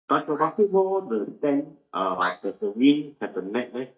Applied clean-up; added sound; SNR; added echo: neural mask model DeepFilterNet 3.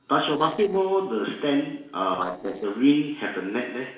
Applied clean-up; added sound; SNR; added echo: neural separator model SepFormer DNS4.